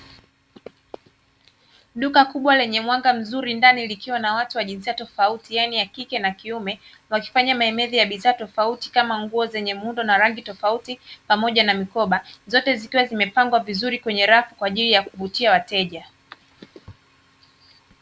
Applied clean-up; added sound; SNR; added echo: none; none; none; none.